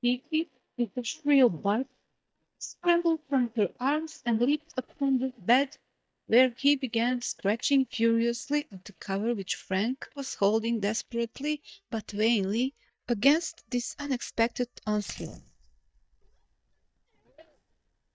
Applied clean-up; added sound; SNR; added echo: neural mask model DeepFilterNet 3.